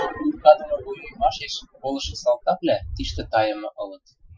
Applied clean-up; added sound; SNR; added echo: classical method Wiener filter.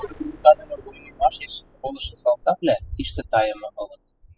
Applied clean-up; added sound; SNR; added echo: classical method spectral subtraction.